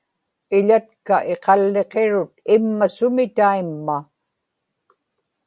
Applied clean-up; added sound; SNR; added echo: none; none; none; none.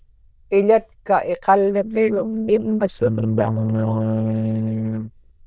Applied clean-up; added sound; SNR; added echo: neural diffusion model UNIVERSE++.